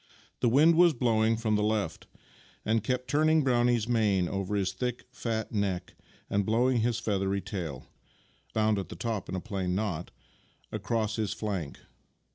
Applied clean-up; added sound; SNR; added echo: none; none; none; none.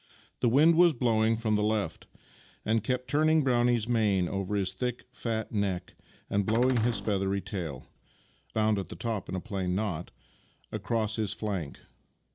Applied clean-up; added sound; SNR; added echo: none; Cupboard open or close; 11 dB; none.